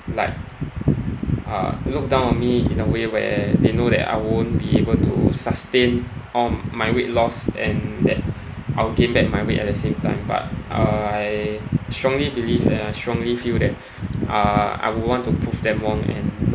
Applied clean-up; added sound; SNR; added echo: none; none; none; none.